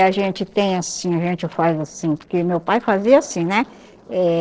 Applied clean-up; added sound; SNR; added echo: neural separator model SepFormer DNS4.